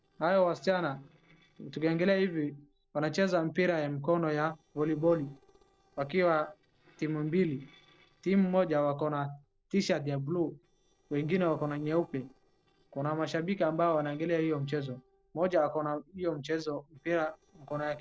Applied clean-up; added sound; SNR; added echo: neural separator model SepFormer DNS4.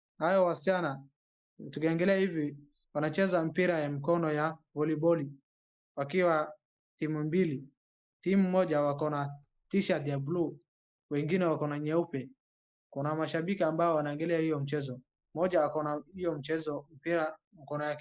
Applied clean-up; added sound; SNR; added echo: neural mask model Resemble Enhance denoiser.